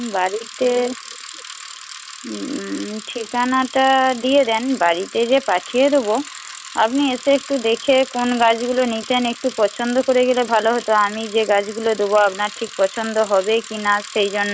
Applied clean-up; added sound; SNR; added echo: none; Bicycle; 16 dB; none.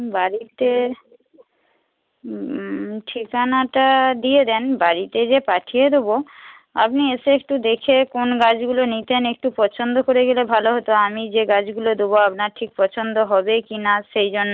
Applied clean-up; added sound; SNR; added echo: none; none; none; none.